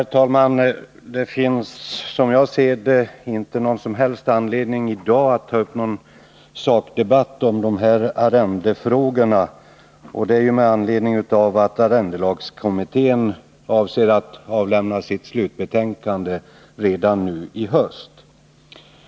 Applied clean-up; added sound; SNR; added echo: none; none; none; none.